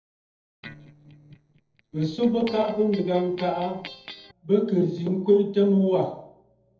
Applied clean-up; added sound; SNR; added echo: neural separator model SepFormer DNS4.